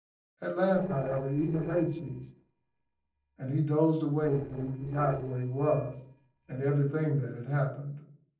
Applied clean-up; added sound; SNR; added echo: neural separator model SepFormer DNS4.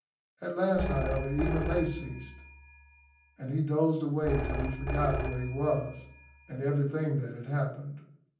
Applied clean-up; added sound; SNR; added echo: none; Telephone; 4 dB; reverberation time 0.6 s.